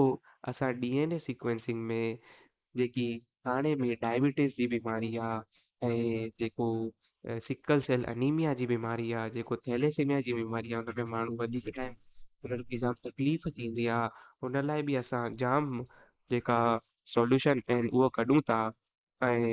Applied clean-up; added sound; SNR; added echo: neural mask model Resemble Enhance denoiser.